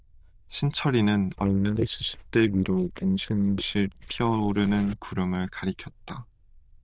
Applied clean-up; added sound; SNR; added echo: neural diffusion model UNIVERSE++.